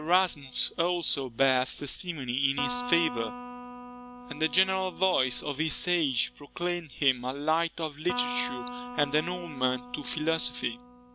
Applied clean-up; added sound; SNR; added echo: none; Electric guitar; 12 dB; none.